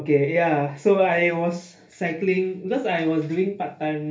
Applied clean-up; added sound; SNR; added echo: none; none; none; reverberation time 0.3 s.